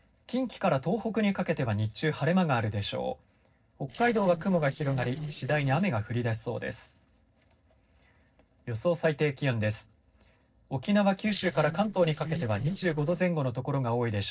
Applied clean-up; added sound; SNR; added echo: neural separator model SepFormer DNS4.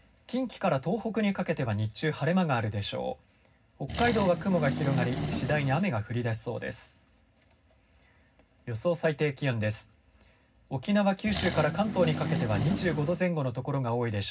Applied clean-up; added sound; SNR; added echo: none; Accelerating, revving, vroom; 3 dB; reverberation time 0.4 s.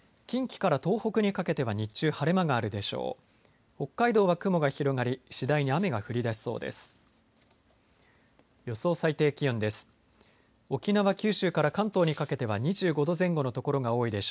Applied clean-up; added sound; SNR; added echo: none; none; none; none.